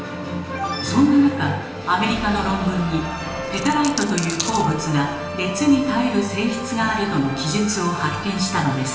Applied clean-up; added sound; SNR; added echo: none; Coin (dropping); 11 dB; reverberation time 1.1 s.